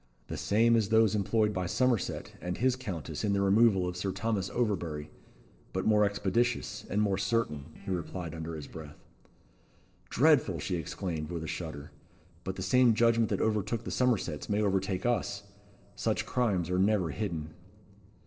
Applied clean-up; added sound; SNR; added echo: neural separator model SepFormer DNS4.